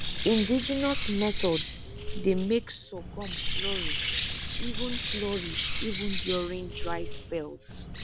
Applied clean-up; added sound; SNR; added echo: none; Bird; 1 dB; none.